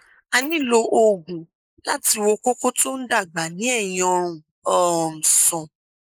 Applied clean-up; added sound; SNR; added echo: neural mask model Resemble Enhance denoiser.